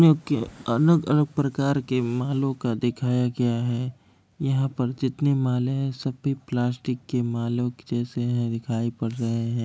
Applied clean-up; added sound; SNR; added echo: none; none; none; none.